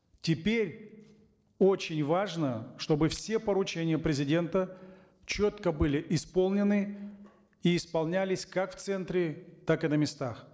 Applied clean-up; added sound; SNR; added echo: neural separator model SepFormer DNS4.